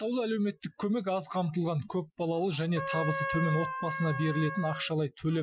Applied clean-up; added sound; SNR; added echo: classical method Wiener filter.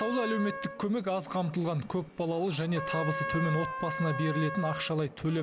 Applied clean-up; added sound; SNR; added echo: none; Trumpet; 7 dB; none.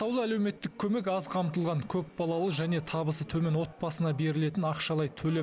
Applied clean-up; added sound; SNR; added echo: none; none; none; none.